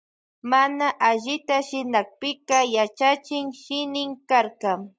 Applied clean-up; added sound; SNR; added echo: neural mask model DeepFilterNet 3.